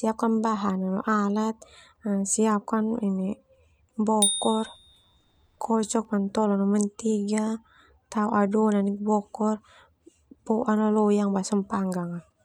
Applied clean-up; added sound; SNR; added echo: none; Bicycle bell; 7 dB; none.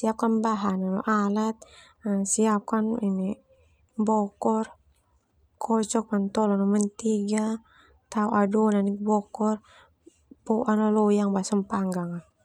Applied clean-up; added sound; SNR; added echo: none; none; none; none.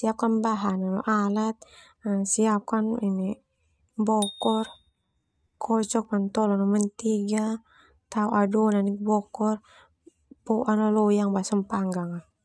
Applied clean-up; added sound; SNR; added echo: neural mask model RNNoise.